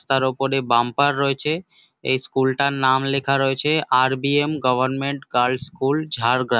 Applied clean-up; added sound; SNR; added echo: none; none; none; none.